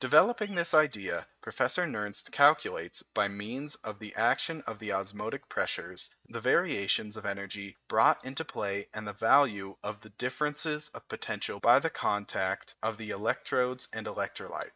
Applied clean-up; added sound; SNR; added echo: neural mask model RNNoise.